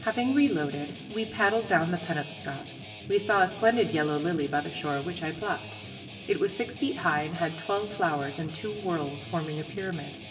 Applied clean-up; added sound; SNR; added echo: none; Guitar; 11 dB; reverberation time 2.3 s.